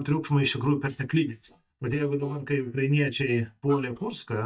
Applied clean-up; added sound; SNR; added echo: neural mask model DeepFilterNet 3.